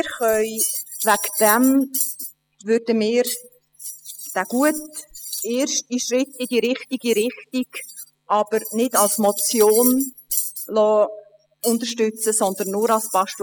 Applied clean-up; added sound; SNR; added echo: classical method spectral subtraction.